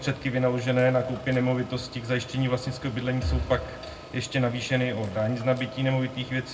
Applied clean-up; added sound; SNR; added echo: none; Engine; 19 dB; reverberation time 0.3 s.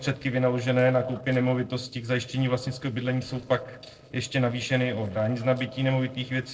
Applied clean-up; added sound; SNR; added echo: neural separator model SepFormer DNS4.